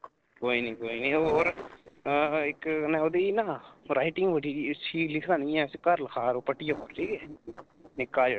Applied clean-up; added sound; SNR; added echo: neural separator model SepFormer DNS4.